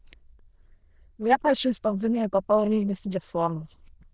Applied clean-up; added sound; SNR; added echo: neural diffusion model UNIVERSE++.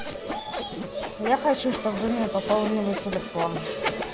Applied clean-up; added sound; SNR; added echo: none; Sawing; 8 dB; none.